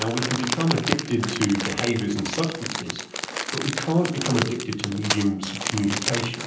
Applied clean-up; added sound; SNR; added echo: none; Crumpling, crinkling; 4 dB; reverberation time 0.6 s.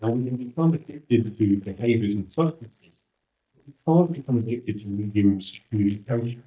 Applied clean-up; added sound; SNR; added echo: neural mask model DeepFilterNet 3.